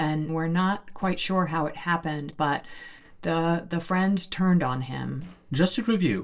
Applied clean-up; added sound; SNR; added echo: neural separator model SepFormer DNS4.